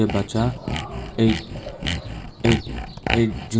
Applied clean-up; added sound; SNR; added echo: none; Sawing; 5 dB; reverberation time 2.0 s.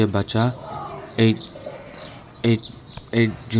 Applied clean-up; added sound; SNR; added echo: none; none; none; none.